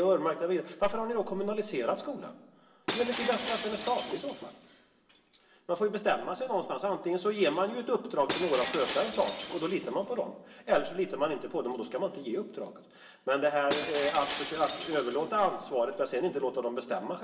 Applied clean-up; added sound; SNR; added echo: none; Shatter; 12 dB; reverberation time 0.9 s.